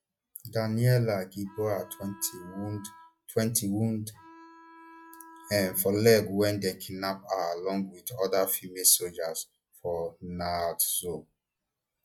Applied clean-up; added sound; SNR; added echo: classical method log-MMSE.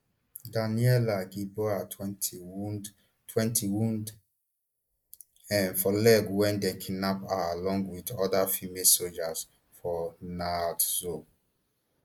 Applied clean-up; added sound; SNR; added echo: neural mask model Resemble Enhance denoiser.